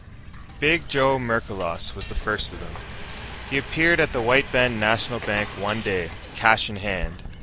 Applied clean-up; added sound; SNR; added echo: none; Bird + Frying (food); 10 dB; none.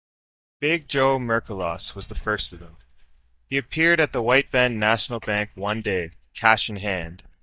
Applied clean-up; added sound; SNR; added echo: neural mask model DeepFilterNet 3.